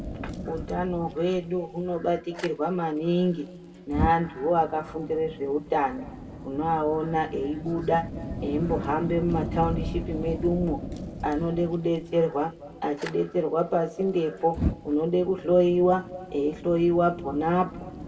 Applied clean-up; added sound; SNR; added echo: none; Fire; 9 dB; reverberation time 1.5 s.